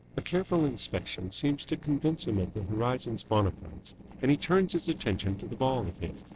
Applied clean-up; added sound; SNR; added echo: neural separator model SepFormer DNS4.